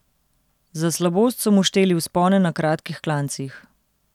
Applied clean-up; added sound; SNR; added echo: none; none; none; none.